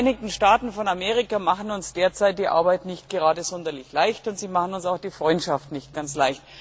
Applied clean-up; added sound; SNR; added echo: none; none; none; none.